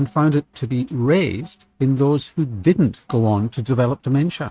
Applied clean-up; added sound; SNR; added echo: neural mask model RNNoise.